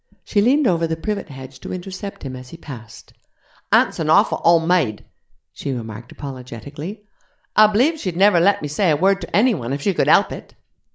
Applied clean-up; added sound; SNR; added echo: none; none; none; none.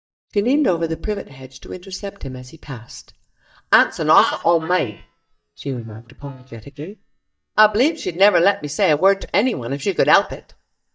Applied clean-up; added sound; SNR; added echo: neural mask model DeepFilterNet 3.